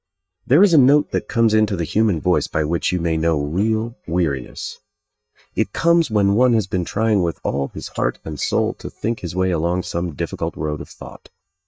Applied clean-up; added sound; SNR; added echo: neural mask model DeepFilterNet 3.